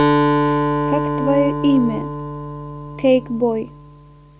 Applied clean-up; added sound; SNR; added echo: none; Acoustic guitar; 0 dB; none.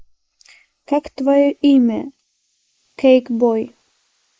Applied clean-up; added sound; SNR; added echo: neural mask model Resemble Enhance denoiser.